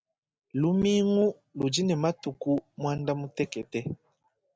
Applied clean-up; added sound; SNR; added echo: none; none; none; none.